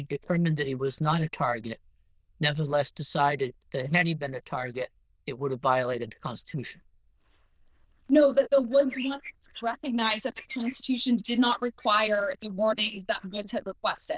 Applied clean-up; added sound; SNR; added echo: neural diffusion model UNIVERSE++.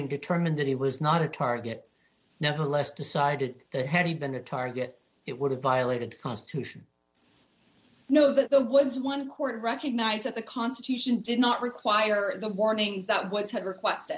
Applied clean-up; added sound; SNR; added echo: none; none; none; none.